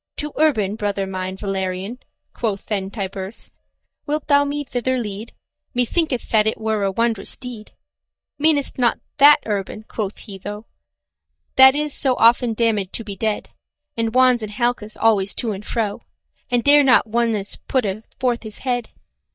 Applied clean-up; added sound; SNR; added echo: neural mask model DeepFilterNet 3.